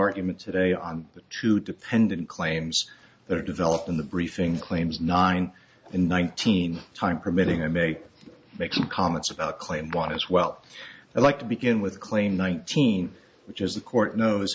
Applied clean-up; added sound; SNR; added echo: none; none; none; none.